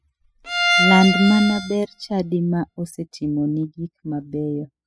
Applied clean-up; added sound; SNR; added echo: classical method spectral subtraction.